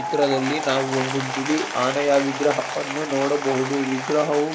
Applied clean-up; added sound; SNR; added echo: none; Applause / Crowd; 6 dB; none.